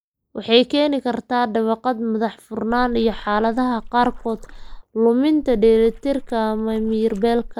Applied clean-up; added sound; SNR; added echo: neural mask model Resemble Enhance denoiser.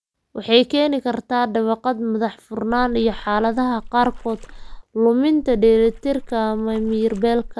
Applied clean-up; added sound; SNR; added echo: none; Splash, splatter; 14 dB; none.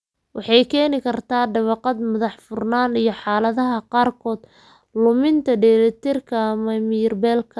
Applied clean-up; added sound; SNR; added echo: none; none; none; none.